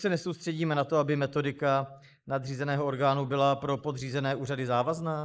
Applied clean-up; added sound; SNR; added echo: neural mask model Resemble Enhance denoiser.